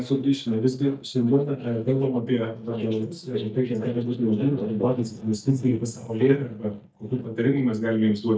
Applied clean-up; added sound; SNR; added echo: neural mask model DeepFilterNet 3.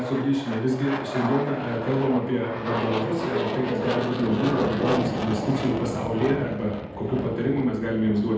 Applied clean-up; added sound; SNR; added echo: none; Aircraft; 5 dB; reverberation time 0.8 s.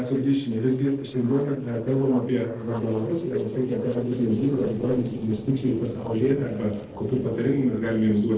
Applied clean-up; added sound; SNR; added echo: neural separator model SepFormer DNS4.